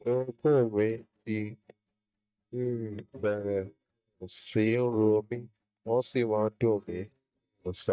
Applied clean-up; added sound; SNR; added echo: neural mask model DeepFilterNet 3.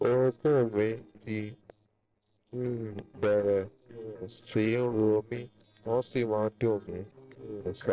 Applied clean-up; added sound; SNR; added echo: neural separator model SepFormer DNS4.